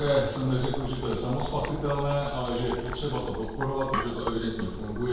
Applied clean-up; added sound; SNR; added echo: none; Boiling; 6 dB; reverberation time 0.6 s.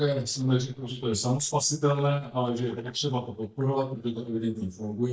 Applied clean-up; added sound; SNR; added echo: neural mask model DeepFilterNet 3.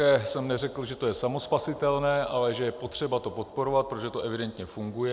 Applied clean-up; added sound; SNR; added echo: none; none; none; none.